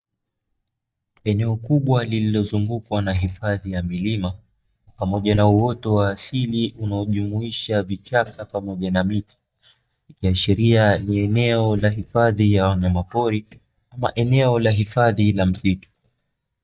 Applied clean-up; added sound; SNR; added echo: neural mask model DeepFilterNet 3.